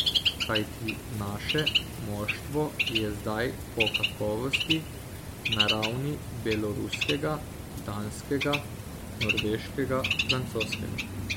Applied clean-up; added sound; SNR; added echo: none; Bird; -1 dB; none.